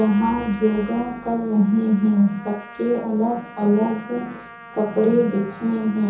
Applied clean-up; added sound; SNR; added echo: none; Trumpet; 19 dB; reverberation time 0.6 s.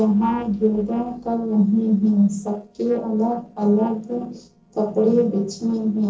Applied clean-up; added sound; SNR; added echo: neural separator model SepFormer DNS4.